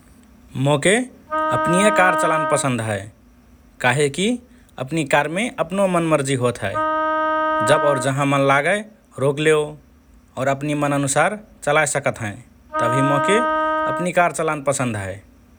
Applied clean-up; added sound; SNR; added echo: none; Wind instrument, woodwind instrument; 1 dB; none.